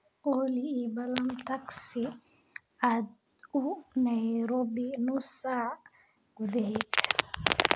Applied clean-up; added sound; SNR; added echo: none; none; none; none.